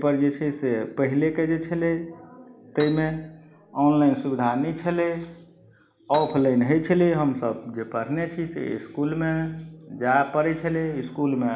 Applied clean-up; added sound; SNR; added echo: none; Piano; 19 dB; reverberation time 0.4 s.